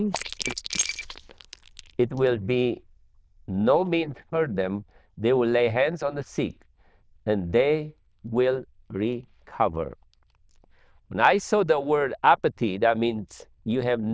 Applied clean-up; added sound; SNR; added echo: neural diffusion model UNIVERSE++.